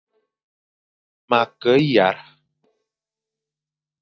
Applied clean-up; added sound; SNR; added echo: neural mask model DeepFilterNet 3.